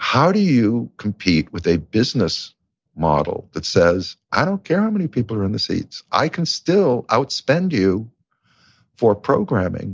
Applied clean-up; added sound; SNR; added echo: none; none; none; none.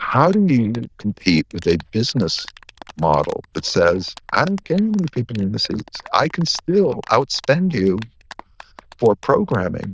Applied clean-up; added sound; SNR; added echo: neural diffusion model UNIVERSE++.